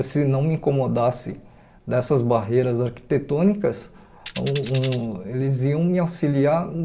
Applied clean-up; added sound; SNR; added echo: none; Tambourine; 10 dB; reverberation time 0.5 s.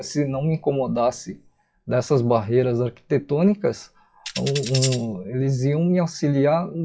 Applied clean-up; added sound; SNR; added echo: classical method WPE with log-MMSE.